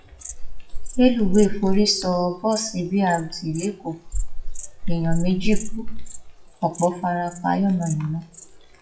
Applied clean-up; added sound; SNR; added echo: classical method WPE with log-MMSE.